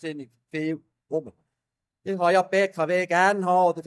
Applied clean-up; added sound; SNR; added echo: neural mask model DeepFilterNet 3.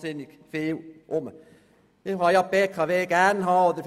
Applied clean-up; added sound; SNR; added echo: none; none; none; none.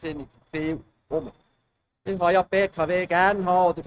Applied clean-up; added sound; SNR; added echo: neural mask model RNNoise.